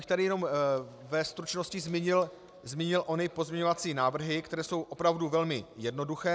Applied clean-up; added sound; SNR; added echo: none; none; none; none.